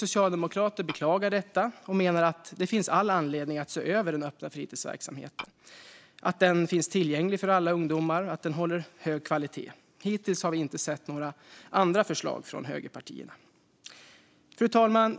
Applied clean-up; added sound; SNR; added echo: none; Tap / Glass; 13 dB; none.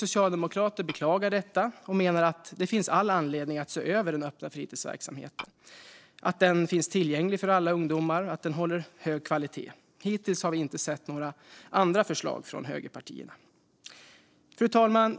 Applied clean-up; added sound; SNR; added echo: neural separator model SepFormer DNS4.